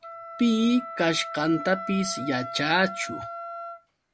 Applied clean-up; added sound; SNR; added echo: none; Wind instrument, woodwind instrument; 10 dB; none.